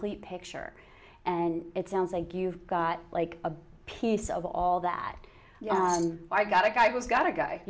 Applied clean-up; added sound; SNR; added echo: none; Keys jangling; 13 dB; none.